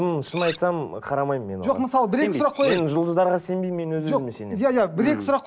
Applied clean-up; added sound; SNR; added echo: none; Cutlery, silverware; 13 dB; none.